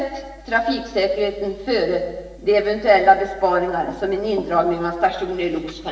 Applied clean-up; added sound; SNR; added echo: none; none; none; reverberation time 1.1 s.